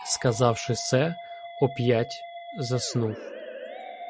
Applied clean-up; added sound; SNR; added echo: none; Musical instrument; 12 dB; none.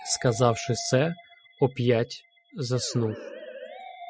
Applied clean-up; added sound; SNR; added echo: classical method spectral subtraction.